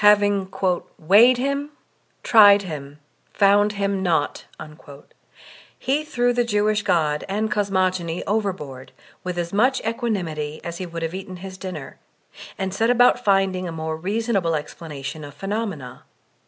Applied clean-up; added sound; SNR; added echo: none; none; none; none.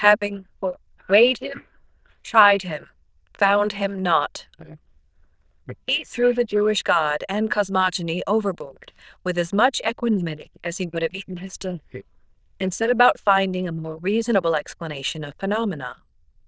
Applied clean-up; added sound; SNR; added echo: neural diffusion model UNIVERSE++.